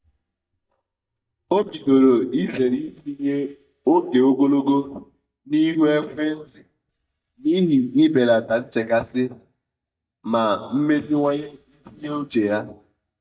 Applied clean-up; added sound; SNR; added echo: neural mask model DeepFilterNet 3.